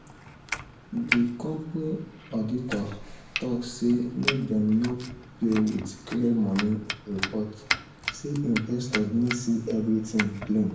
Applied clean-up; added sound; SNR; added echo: none; Domestic sounds, home sounds; 8 dB; reverberation time 0.7 s.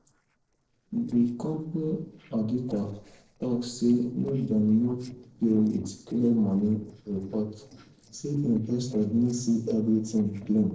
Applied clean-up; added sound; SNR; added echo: neural separator model SepFormer DNS4.